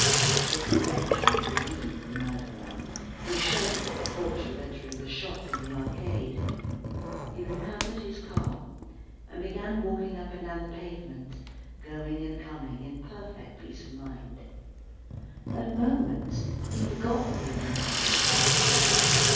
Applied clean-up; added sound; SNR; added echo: none; Sink (filling or washing) / Water tap, faucet; -5 dB; reverberation time 1.3 s.